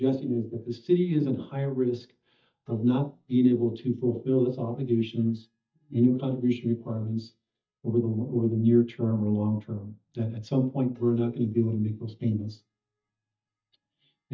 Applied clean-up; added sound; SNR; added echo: neural mask model DeepFilterNet 3.